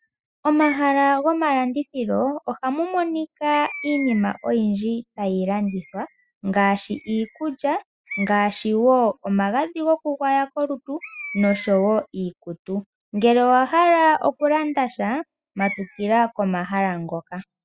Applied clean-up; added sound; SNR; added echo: classical method spectral subtraction.